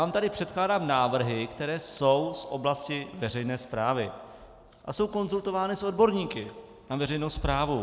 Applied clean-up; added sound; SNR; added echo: none; none; none; none.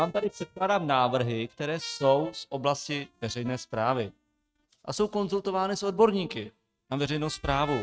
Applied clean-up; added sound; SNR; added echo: neural mask model RNNoise.